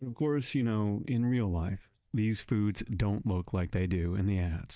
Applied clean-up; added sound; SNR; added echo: neural mask model DeepFilterNet 3.